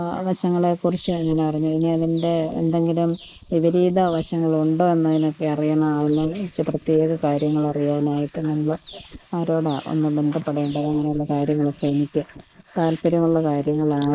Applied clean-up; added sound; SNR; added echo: neural mask model Resemble Enhance denoiser.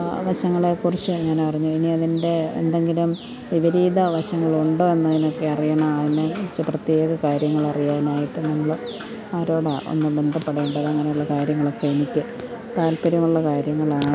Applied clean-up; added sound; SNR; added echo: none; none; none; none.